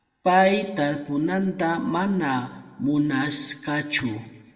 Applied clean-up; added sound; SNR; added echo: none; none; none; reverberation time 1.2 s.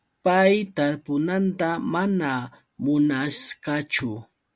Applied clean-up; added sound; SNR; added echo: none; none; none; none.